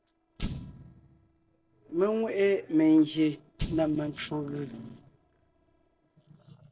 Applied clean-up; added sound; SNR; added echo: neural separator model SepFormer DNS4.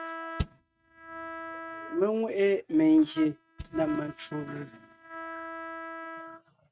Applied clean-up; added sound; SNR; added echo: neural mask model RNNoise.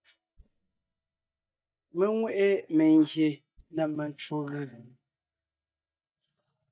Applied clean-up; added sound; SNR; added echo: neural mask model DeepFilterNet 3.